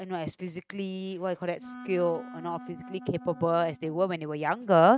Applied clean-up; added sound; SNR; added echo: neural mask model RNNoise.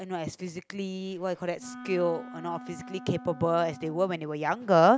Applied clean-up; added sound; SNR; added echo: none; Wind instrument, woodwind instrument; 17 dB; none.